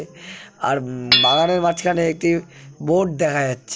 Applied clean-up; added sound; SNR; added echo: none; Hammer / Chink, clink; 6 dB; none.